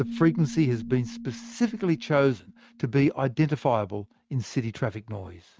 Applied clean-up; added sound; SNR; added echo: neural mask model RNNoise.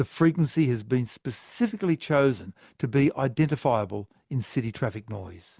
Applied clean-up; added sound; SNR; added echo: none; none; none; none.